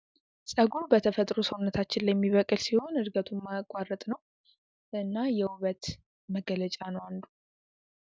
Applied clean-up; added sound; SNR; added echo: none; none; none; none.